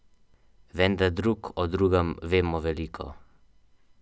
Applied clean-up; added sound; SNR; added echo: none; none; none; none.